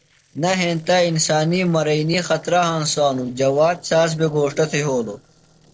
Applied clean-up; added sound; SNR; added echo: neural separator model SepFormer DNS4.